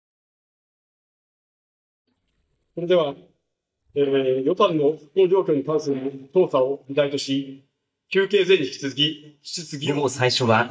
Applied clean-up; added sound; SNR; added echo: neural mask model DeepFilterNet 3.